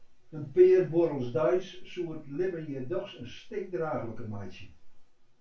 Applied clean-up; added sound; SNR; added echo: none; none; none; reverberation time 0.2 s.